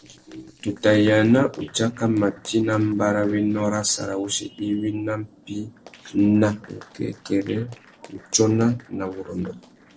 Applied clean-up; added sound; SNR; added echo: neural separator model SepFormer DNS4.